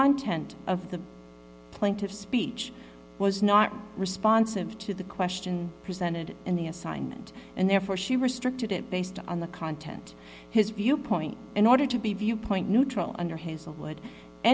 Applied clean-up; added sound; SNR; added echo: none; none; none; none.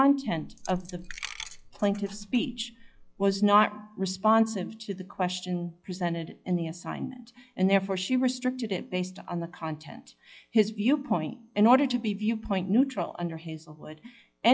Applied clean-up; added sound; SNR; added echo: classical method log-MMSE.